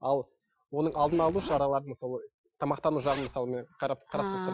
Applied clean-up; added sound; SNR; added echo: classical method Wiener filter.